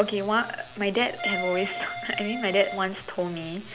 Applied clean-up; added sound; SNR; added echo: none; Accordion; 6 dB; none.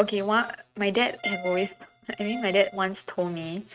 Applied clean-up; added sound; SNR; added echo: neural mask model RNNoise.